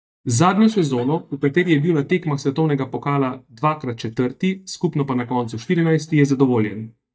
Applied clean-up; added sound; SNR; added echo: neural mask model DeepFilterNet 3.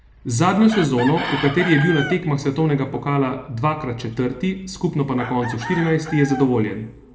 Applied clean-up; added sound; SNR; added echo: none; Chicken, rooster; 12 dB; reverberation time 0.8 s.